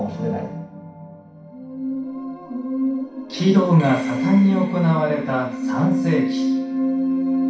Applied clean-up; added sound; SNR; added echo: none; none; none; reverberation time 0.6 s.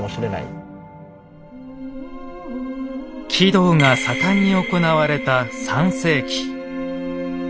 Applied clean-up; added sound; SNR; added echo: none; none; none; none.